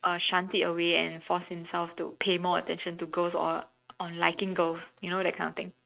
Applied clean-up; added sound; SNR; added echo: neural mask model RNNoise.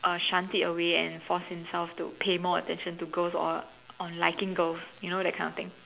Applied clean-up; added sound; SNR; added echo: none; Keyboard (musical); 17 dB; none.